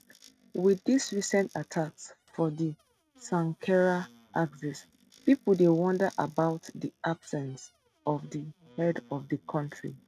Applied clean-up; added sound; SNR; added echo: neural mask model RNNoise.